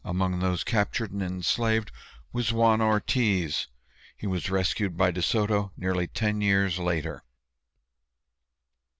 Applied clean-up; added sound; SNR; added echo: none; none; none; none.